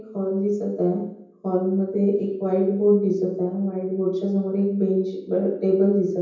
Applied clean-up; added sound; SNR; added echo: none; none; none; reverberation time 0.9 s.